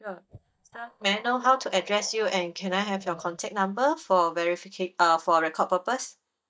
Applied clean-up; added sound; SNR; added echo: neural mask model DeepFilterNet 3.